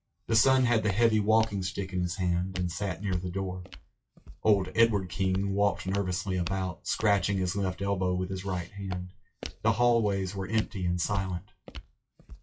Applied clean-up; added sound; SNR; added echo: classical method WPE with log-MMSE.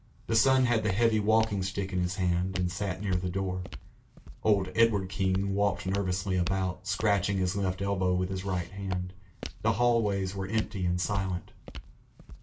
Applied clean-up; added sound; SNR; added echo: none; Walk, footsteps; 14 dB; reverberation time 0.2 s.